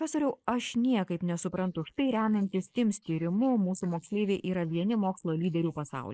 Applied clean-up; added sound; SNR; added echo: neural mask model Resemble Enhance denoiser.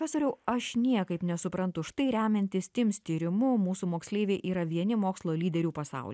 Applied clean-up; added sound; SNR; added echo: none; none; none; none.